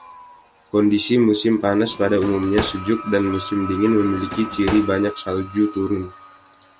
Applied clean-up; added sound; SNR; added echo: none; Drawer open or close; 11 dB; none.